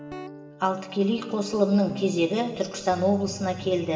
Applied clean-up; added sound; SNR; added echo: none; Guitar; 15 dB; reverberation time 2.0 s.